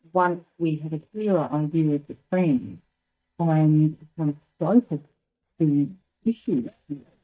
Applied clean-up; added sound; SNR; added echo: neural mask model DeepFilterNet 3.